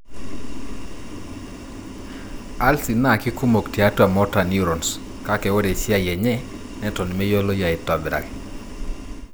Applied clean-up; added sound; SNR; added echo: none; Boiling; 11 dB; none.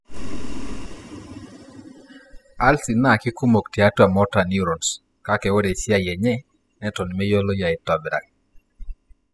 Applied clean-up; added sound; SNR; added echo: classical method spectral subtraction.